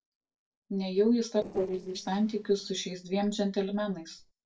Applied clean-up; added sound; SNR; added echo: neural separator model SepFormer DNS4.